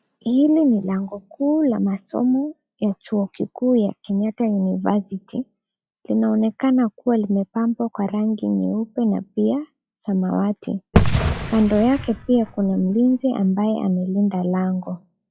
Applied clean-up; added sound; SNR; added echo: classical method log-MMSE.